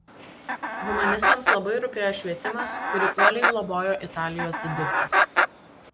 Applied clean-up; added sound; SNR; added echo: none; Chicken, rooster; -4 dB; none.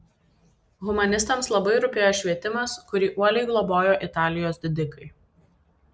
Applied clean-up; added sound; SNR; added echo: none; none; none; none.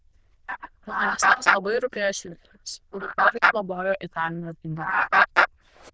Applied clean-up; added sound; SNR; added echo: neural diffusion model UNIVERSE++.